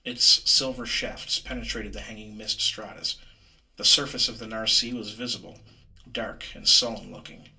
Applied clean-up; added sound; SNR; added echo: none; none; none; reverberation time 0.2 s.